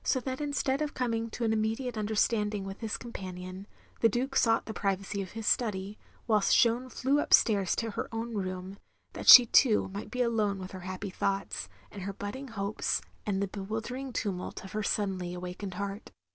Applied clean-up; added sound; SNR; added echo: none; none; none; none.